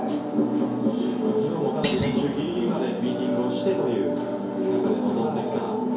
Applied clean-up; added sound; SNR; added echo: none; Thump, thud; 7 dB; reverberation time 2.4 s.